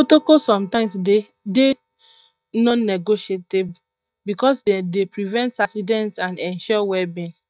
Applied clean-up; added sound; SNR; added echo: neural mask model DeepFilterNet 3.